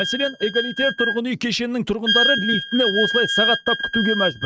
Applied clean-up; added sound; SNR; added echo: neural mask model RNNoise.